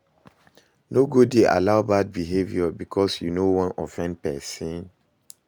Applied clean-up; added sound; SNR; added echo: none; none; none; none.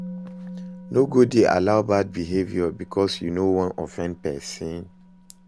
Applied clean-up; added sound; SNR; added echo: none; Musical instrument; 17 dB; none.